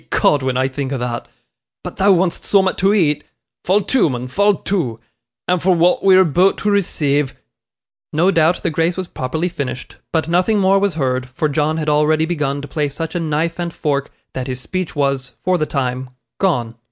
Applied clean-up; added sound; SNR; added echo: none; none; none; none.